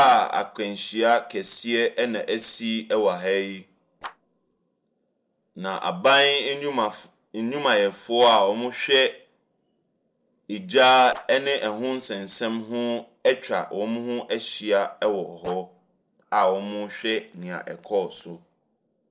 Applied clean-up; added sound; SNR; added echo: neural separator model SepFormer DNS4.